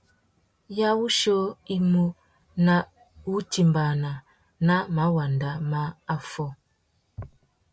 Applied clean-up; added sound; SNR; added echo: none; none; none; none.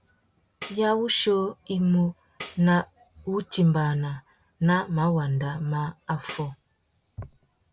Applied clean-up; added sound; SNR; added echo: none; Tambourine; 6 dB; none.